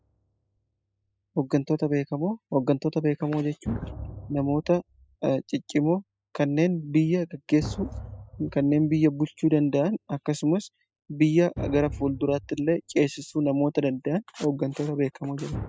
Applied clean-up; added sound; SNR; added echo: classical method spectral subtraction.